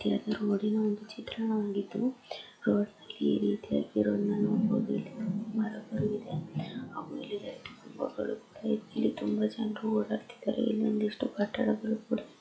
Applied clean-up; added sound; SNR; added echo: classical method log-MMSE.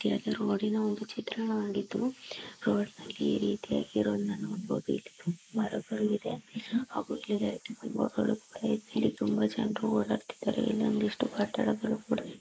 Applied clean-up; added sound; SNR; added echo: neural mask model Resemble Enhance denoiser.